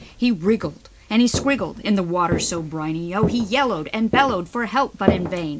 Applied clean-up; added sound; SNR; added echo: none; Walk, footsteps; 7 dB; none.